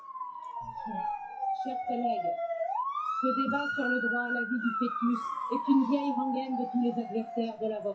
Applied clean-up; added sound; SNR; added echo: classical method WPE with log-MMSE.